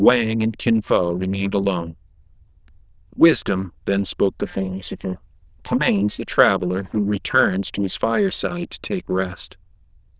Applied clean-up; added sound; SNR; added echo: neural diffusion model UNIVERSE++.